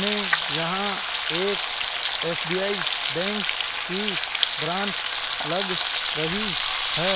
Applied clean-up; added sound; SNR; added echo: none; Frying (food); -4 dB; none.